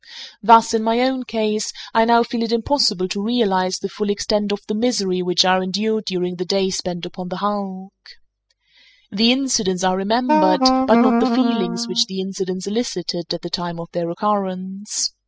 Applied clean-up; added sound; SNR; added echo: classical method spectral subtraction.